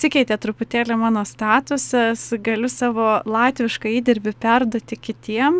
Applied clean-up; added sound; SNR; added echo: none; none; none; none.